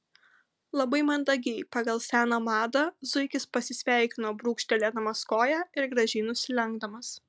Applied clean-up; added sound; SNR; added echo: none; none; none; none.